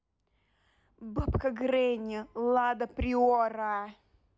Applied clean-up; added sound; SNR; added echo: none; none; none; none.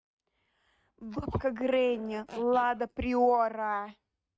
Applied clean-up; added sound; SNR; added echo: neural mask model RNNoise.